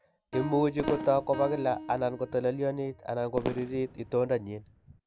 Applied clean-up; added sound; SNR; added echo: none; Piano + Fireworks; 10 dB; none.